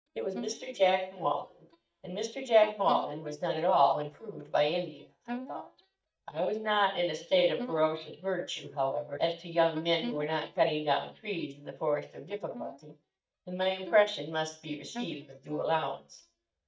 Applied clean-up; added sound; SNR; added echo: neural mask model DeepFilterNet 3.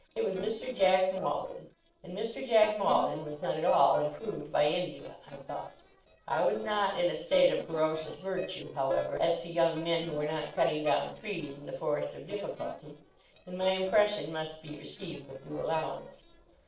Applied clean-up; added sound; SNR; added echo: neural separator model SepFormer DNS4.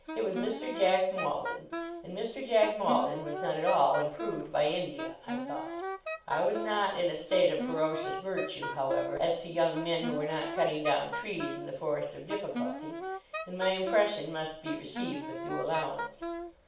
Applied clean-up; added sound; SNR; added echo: none; Wind instrument, woodwind instrument; 7 dB; reverberation time 0.5 s.